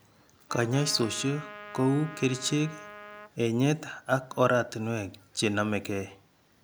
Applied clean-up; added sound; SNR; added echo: none; Trumpet; 15 dB; none.